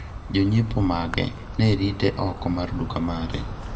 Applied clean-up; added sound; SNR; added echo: none; Insect; 9 dB; reverberation time 1.2 s.